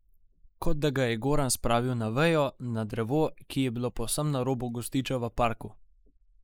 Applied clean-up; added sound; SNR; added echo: neural mask model Resemble Enhance denoiser.